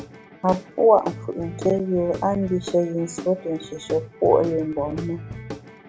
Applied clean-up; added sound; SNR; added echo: none; Guitar / Drum; 13 dB; none.